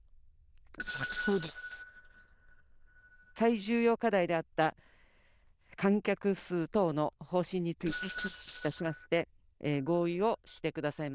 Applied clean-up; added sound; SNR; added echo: neural diffusion model UNIVERSE++.